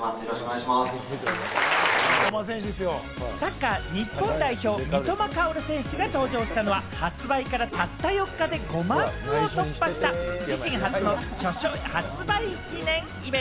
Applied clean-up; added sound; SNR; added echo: none; Bark; 14 dB; none.